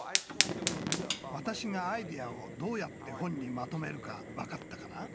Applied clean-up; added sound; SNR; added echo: none; Fire; -1 dB; none.